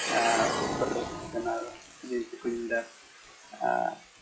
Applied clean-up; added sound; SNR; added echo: classical method log-MMSE.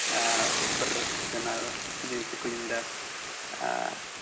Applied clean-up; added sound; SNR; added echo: none; Boiling / Hiss; -3 dB; none.